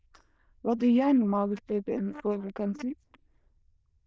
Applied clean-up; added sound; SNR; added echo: neural diffusion model UNIVERSE++.